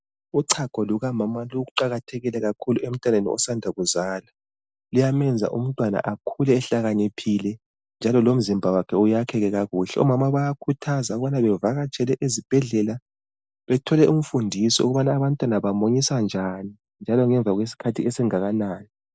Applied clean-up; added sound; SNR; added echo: none; none; none; none.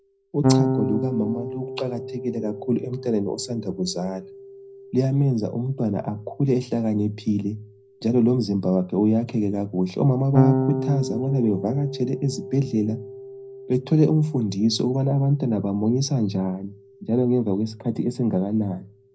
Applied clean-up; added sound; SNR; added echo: none; Electric guitar / Bass guitar; 7 dB; reverberation time 0.4 s.